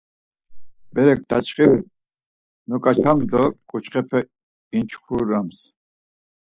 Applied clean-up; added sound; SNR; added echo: neural mask model Resemble Enhance denoiser.